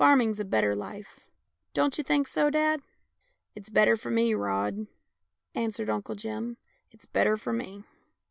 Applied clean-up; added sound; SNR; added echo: none; none; none; none.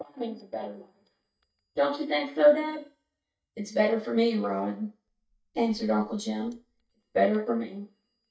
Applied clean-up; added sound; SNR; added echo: neural mask model DeepFilterNet 3.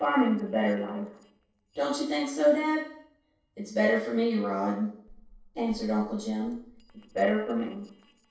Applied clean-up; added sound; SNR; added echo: neural separator model SepFormer DNS4.